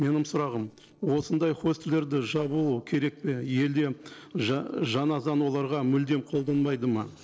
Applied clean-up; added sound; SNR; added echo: neural separator model SepFormer DNS4.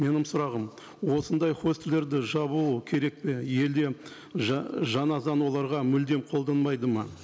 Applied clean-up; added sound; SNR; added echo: none; none; none; none.